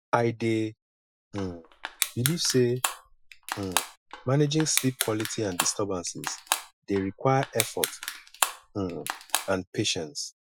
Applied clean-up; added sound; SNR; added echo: classical method Wiener filter.